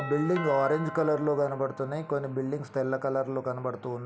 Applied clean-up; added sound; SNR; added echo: none; Doorbell; 14 dB; none.